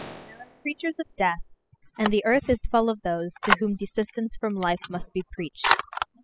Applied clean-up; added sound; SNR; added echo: classical method spectral subtraction.